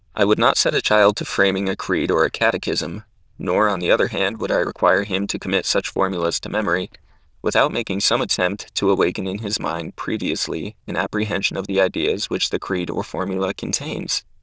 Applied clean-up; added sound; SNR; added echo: neural diffusion model UNIVERSE++.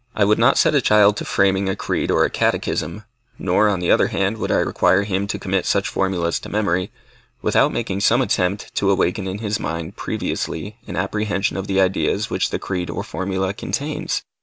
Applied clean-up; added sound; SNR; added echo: none; none; none; none.